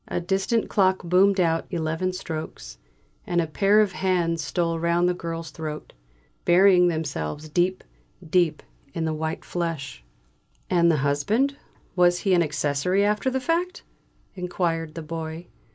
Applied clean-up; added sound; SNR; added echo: none; none; none; none.